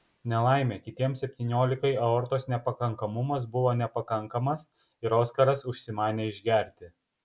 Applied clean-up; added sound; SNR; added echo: none; none; none; none.